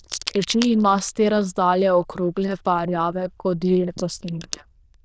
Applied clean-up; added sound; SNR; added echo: neural diffusion model UNIVERSE++.